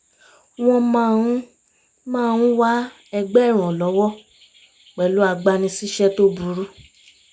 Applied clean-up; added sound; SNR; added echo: none; none; none; none.